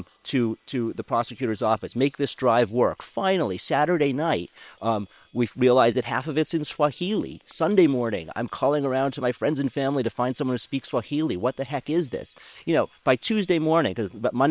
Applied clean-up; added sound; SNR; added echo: neural separator model SepFormer WHAM!.